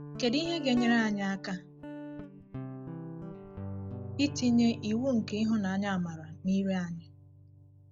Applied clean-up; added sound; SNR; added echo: none; Guitar; 11 dB; none.